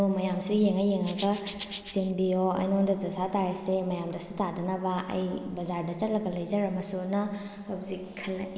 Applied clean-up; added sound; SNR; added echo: neural mask model Resemble Enhance denoiser.